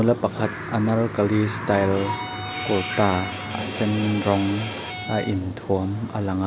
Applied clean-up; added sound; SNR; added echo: none; Bird + Bowed string instrument; 8 dB; none.